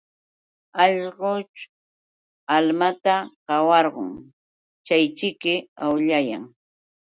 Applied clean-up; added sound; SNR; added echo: none; none; none; none.